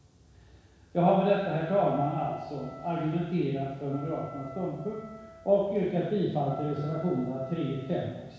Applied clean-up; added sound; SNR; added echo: none; Wind instrument, woodwind instrument; 18 dB; reverberation time 1.1 s.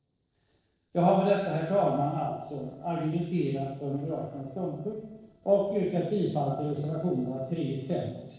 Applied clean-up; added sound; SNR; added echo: neural separator model SepFormer DNS4.